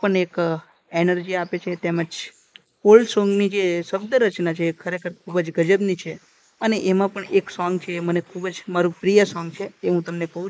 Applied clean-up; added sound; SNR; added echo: neural mask model Resemble Enhance denoiser.